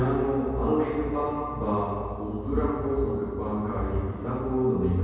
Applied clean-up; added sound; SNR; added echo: none; none; none; reverberation time 2.2 s.